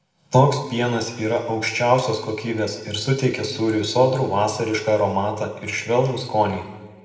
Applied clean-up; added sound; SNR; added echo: none; none; none; reverberation time 1.2 s.